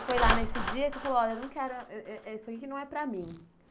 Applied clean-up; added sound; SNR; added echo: none; Door + Clapping; 1 dB; none.